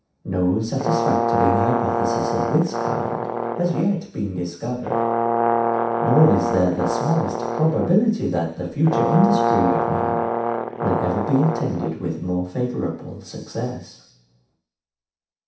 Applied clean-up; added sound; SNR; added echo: none; Brass instrument; 0 dB; reverberation time 0.7 s.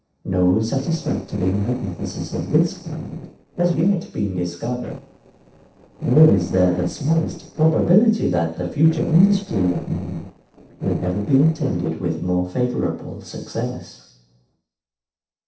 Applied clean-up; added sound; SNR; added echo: neural separator model SepFormer DNS4.